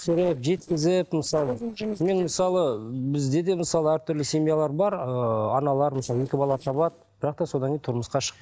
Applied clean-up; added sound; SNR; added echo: neural separator model SepFormer DNS4.